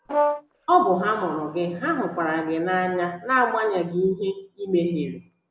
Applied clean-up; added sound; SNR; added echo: none; Brass instrument; 2 dB; none.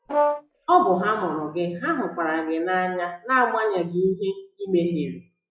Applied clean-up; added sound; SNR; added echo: classical method log-MMSE.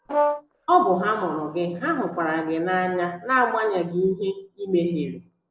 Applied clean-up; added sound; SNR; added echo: neural separator model SepFormer DNS4.